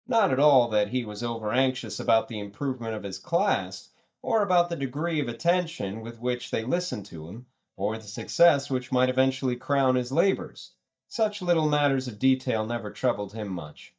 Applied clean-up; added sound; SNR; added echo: neural mask model DeepFilterNet 3.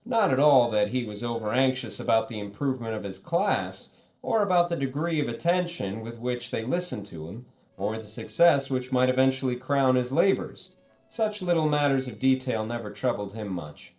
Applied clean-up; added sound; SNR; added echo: neural separator model SepFormer DNS4.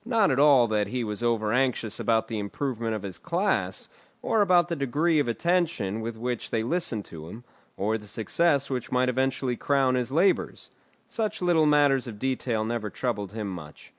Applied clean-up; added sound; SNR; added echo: none; none; none; none.